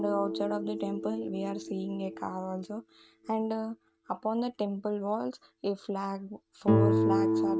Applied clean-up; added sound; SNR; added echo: neural mask model RNNoise.